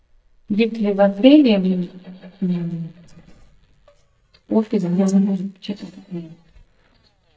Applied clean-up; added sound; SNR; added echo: neural mask model DeepFilterNet 3.